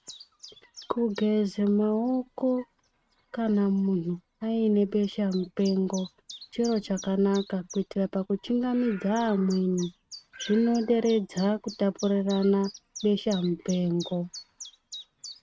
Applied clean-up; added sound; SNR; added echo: neural mask model RNNoise.